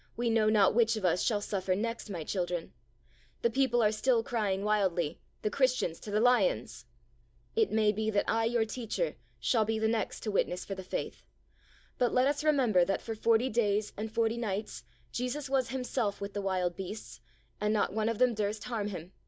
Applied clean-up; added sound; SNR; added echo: none; none; none; none.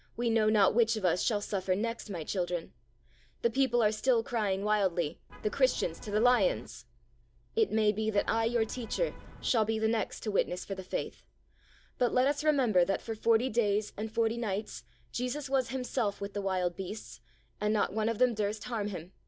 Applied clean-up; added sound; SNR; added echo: none; Vehicle horn, car horn, honking; 16 dB; none.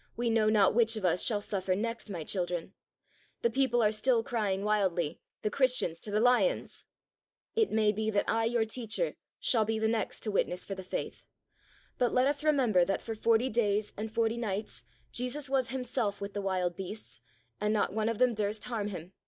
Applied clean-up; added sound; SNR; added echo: neural mask model Resemble Enhance denoiser.